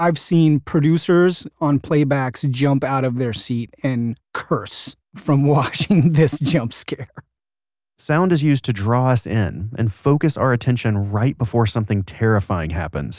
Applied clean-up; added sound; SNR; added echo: none; none; none; none.